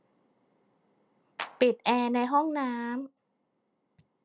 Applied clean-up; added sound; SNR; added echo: none; Clapping; 10 dB; none.